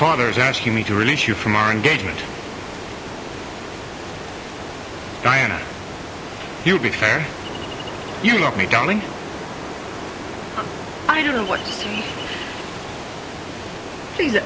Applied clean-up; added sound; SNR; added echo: none; Ocean; 9 dB; none.